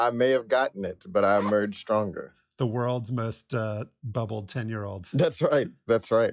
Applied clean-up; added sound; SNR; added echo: classical method log-MMSE.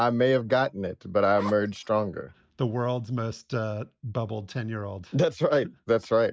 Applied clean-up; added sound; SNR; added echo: neural mask model Resemble Enhance denoiser.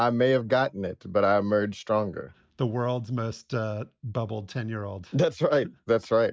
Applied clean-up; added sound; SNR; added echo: none; none; none; none.